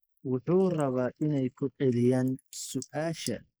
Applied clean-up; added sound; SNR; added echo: neural mask model Resemble Enhance denoiser.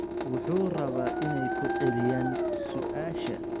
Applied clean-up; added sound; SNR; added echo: none; Drip / Sink (filling or washing) / Water tap, faucet + Dog; -1 dB; none.